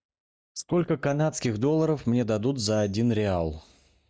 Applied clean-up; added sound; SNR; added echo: neural mask model DeepFilterNet 3.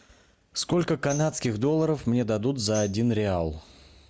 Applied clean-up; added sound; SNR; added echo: none; Tambourine; 19 dB; none.